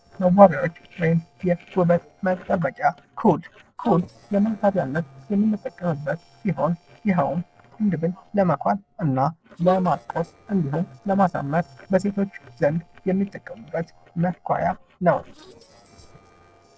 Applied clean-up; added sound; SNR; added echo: neural separator model SepFormer DNS4.